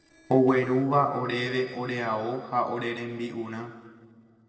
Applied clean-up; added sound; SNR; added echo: neural separator model SepFormer DNS4.